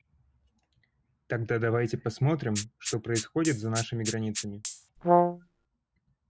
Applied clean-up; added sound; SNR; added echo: none; Rattle (instrument) + Brass instrument; -1 dB; none.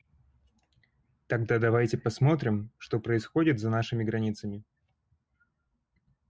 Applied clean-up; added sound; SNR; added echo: none; none; none; none.